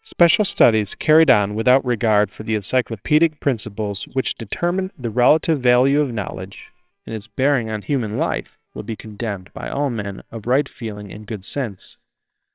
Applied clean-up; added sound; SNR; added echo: neural separator model SepFormer WHAMR!.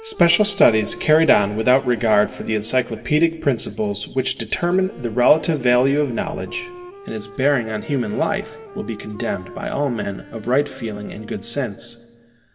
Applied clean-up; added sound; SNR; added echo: none; Wind instrument, woodwind instrument; 19 dB; reverberation time 1.2 s.